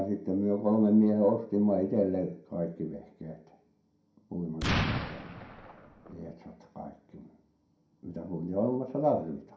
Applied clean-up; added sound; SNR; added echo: none; Explosion; 3 dB; reverberation time 0.5 s.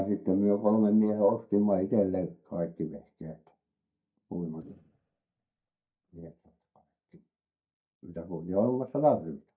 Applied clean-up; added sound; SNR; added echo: neural mask model DeepFilterNet 3.